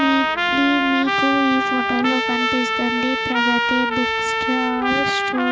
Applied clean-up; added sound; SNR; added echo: none; Trumpet; -2 dB; none.